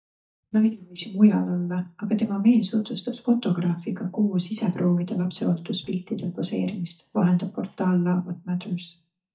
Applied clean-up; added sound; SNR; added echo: neural mask model DeepFilterNet 3.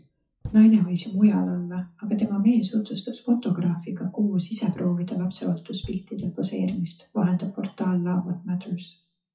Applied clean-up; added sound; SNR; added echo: classical method WPE with log-MMSE.